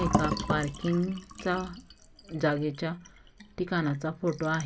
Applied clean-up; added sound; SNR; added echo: none; Fill (with liquid); 5 dB; none.